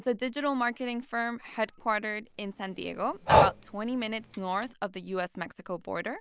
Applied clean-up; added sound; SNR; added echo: none; Breathing; -2 dB; none.